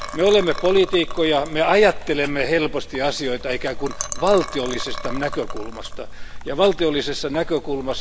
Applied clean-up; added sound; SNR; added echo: none; Liquid; 8 dB; none.